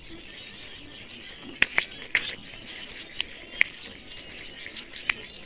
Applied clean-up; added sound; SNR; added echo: neural separator model SepFormer WHAMR!.